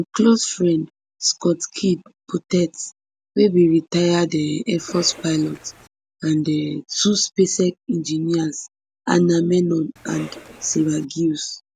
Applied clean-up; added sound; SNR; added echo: none; Cough; 19 dB; none.